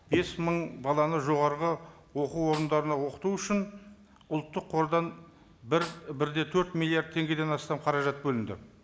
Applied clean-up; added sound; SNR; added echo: none; Snare drum; 18 dB; none.